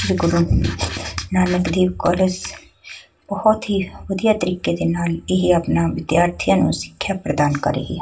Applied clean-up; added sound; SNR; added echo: none; none; none; reverberation time 0.2 s.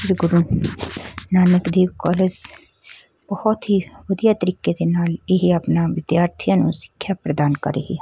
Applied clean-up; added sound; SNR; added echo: none; none; none; none.